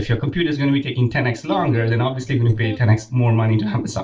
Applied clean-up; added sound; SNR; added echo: neural separator model SepFormer DNS4.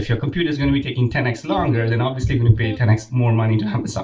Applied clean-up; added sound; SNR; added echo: none; Electric guitar; 17 dB; reverberation time 0.2 s.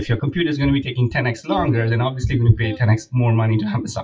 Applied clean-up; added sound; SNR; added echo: classical method WPE with log-MMSE.